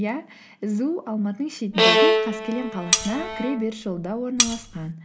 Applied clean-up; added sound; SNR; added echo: none; Bowed string instrument + Cutlery, silverware; -5 dB; none.